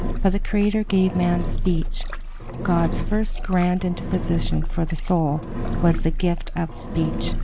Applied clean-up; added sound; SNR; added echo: none; Engine; 1 dB; none.